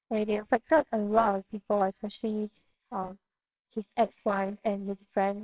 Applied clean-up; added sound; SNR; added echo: neural separator model SepFormer WHAMR!.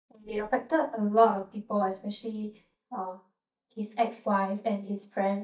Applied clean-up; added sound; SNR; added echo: neural mask model DeepFilterNet 3.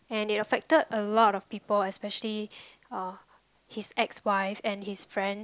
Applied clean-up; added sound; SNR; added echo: none; none; none; none.